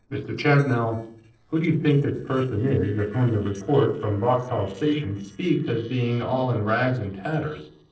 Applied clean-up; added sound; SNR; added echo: neural separator model SepFormer DNS4.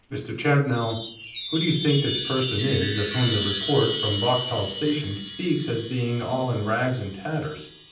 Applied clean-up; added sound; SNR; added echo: none; Chime; 3 dB; reverberation time 0.6 s.